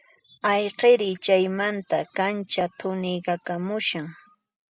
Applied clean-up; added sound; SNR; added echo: none; none; none; none.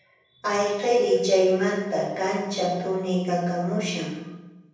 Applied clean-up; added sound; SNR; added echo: none; none; none; reverberation time 1.1 s.